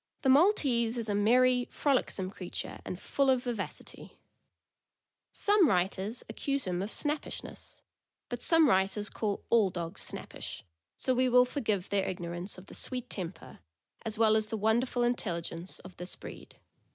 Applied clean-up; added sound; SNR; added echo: none; none; none; none.